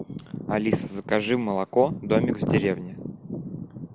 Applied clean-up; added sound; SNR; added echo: none; none; none; none.